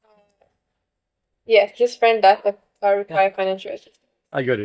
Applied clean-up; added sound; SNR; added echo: neural mask model DeepFilterNet 3.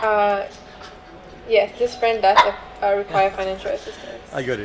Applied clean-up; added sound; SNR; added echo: none; Dog; 5 dB; none.